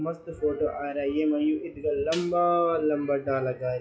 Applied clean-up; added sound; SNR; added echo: classical method log-MMSE.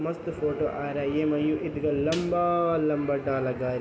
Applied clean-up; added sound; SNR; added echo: none; Snare drum; 19 dB; none.